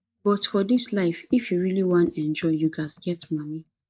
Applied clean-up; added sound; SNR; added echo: neural mask model DeepFilterNet 3.